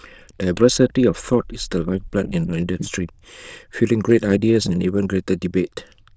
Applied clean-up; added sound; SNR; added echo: neural diffusion model UNIVERSE++.